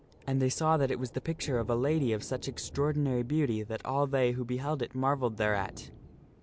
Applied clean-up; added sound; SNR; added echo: none; Thunder; 18 dB; none.